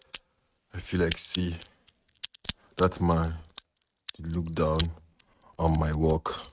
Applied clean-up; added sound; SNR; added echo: neural mask model RNNoise.